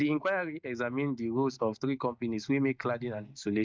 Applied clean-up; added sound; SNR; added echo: neural mask model DeepFilterNet 3.